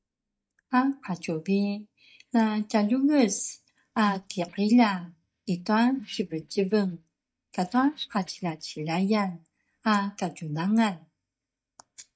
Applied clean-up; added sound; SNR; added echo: neural mask model DeepFilterNet 3.